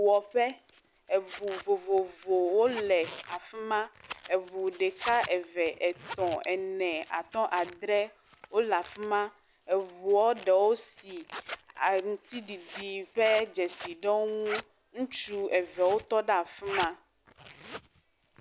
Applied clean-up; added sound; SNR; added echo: none; Zipper (clothing); 16 dB; none.